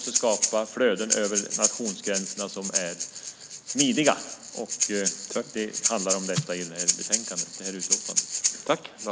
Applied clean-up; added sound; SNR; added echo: none; Breathing; 0 dB; none.